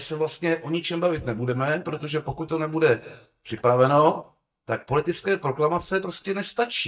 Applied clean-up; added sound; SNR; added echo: neural mask model DeepFilterNet 3.